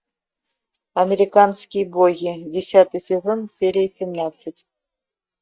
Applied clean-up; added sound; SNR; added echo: neural mask model DeepFilterNet 3.